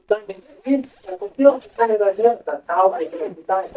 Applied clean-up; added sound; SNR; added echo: neural mask model DeepFilterNet 3.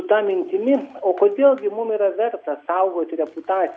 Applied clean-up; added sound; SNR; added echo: none; none; none; none.